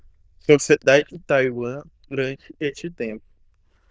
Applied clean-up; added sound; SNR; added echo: neural diffusion model UNIVERSE++.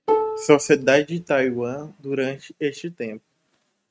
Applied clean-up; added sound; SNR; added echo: neural mask model RNNoise.